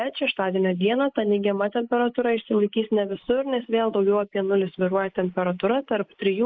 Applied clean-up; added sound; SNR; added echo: neural mask model Resemble Enhance denoiser.